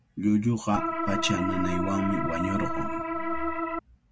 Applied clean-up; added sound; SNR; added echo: none; Organ; 0 dB; none.